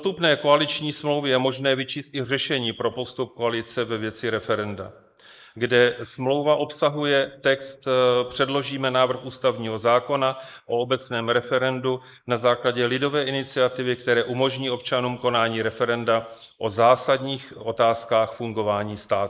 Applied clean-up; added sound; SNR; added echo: neural mask model Resemble Enhance denoiser.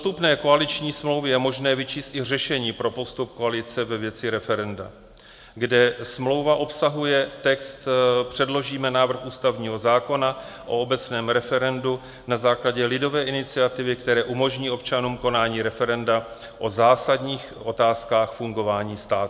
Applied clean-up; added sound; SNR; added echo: none; none; none; none.